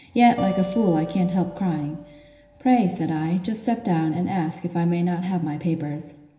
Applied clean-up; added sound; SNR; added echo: none; Acoustic guitar; 14 dB; reverberation time 0.9 s.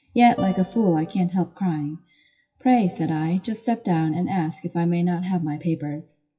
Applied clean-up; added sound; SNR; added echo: classical method WPE with log-MMSE.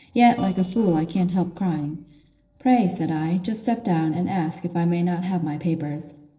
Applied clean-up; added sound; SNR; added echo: neural separator model SepFormer DNS4.